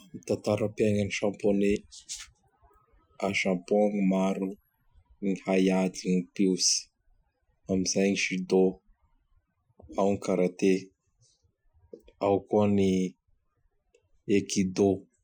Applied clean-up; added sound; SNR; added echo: classical method Wiener filter.